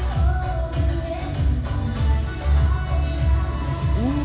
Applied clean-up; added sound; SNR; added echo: none; Bird; 14 dB; reverberation time 1.2 s.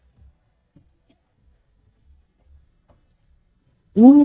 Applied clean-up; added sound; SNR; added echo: neural mask model DeepFilterNet 3.